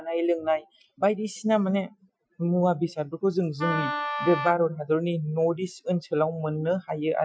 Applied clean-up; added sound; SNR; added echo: classical method Wiener filter.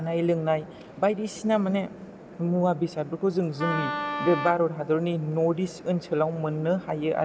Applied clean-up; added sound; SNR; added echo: none; Wind instrument, woodwind instrument; 5 dB; none.